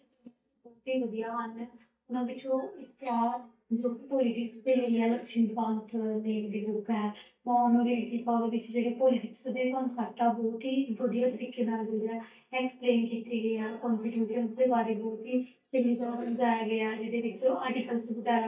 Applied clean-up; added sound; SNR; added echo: neural mask model DeepFilterNet 3.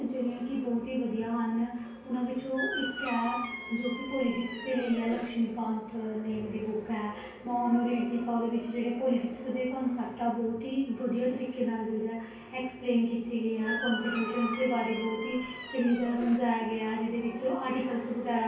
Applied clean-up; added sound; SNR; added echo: none; Squeak; 8 dB; reverberation time 0.6 s.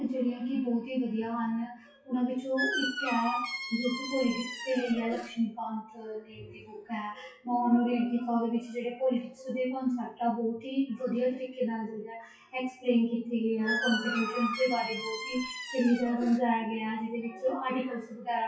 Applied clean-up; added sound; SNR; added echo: classical method WPE with log-MMSE.